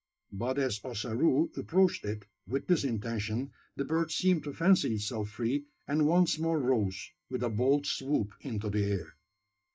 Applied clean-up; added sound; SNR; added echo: neural mask model DeepFilterNet 3.